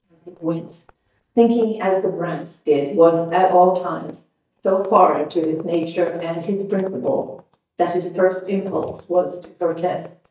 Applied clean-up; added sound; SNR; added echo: neural mask model DeepFilterNet 3.